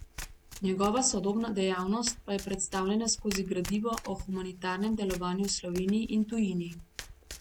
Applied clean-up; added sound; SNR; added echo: none; Domestic sounds, home sounds; 15 dB; none.